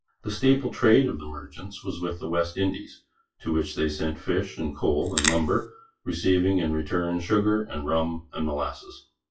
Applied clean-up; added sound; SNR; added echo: classical method WPE with log-MMSE.